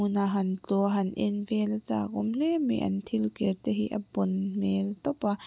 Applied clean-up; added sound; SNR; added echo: none; none; none; none.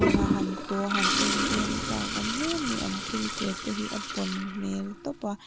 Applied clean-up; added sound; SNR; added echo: none; Toilet flush; -2 dB; none.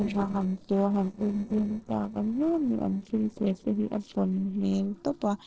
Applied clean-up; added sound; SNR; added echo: neural separator model SepFormer DNS4.